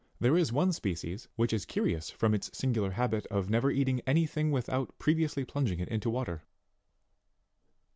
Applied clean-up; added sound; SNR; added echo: none; none; none; none.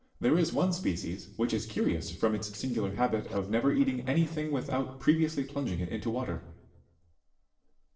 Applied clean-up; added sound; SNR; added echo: neural separator model SepFormer DNS4.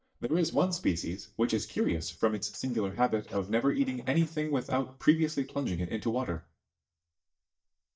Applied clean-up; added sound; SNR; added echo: neural mask model DeepFilterNet 3.